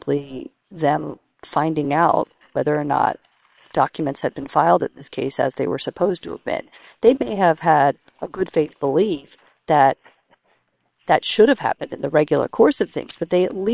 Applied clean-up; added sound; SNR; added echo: neural separator model SepFormer WHAM!.